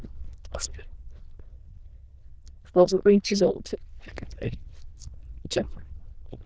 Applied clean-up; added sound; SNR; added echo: neural diffusion model UNIVERSE++.